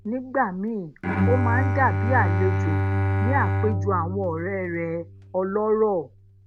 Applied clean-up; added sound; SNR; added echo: none; Bowed string instrument; -1 dB; none.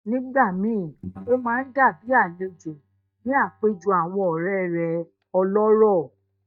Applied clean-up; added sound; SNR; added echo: neural mask model DeepFilterNet 3.